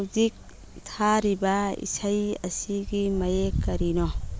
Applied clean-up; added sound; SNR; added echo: none; none; none; none.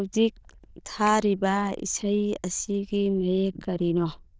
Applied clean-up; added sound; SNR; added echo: neural diffusion model UNIVERSE++.